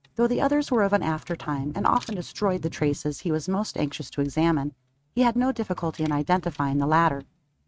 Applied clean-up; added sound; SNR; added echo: neural mask model RNNoise.